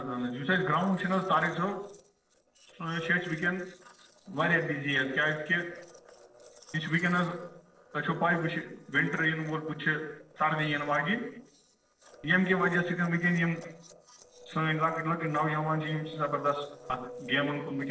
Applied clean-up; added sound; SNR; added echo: neural separator model SepFormer DNS4.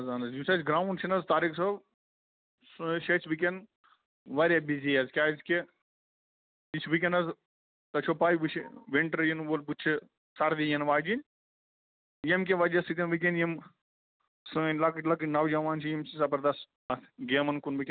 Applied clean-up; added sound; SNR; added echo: none; none; none; none.